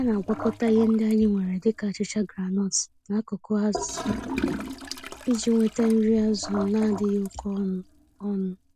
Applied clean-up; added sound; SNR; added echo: none; Toilet flush / Gurgling; 12 dB; none.